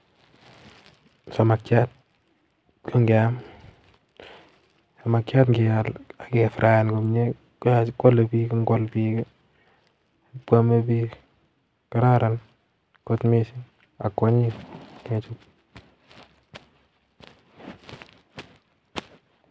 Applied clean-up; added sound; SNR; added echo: none; none; none; none.